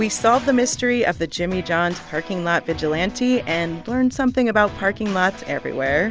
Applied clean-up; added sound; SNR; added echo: none; none; none; none.